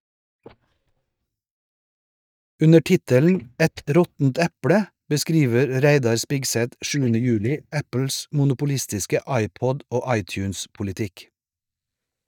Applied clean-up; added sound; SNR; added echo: neural mask model DeepFilterNet 3.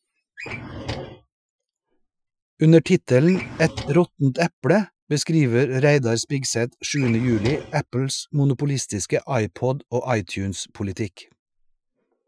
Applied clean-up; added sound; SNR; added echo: classical method Wiener filter.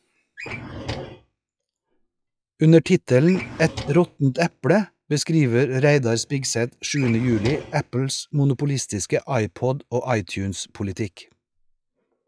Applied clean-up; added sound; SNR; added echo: classical method log-MMSE.